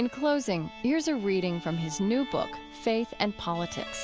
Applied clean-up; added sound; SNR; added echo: none; none; none; none.